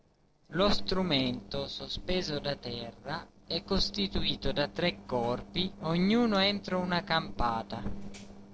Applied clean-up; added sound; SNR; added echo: neural separator model SepFormer DNS4.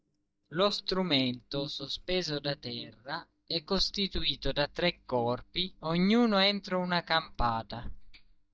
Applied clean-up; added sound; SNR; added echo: neural mask model DeepFilterNet 3.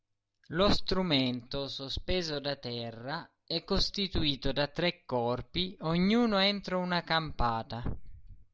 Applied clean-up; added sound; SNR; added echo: none; none; none; none.